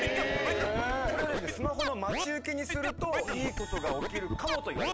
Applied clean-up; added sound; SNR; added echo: none; Scratching (performance technique); 3 dB; none.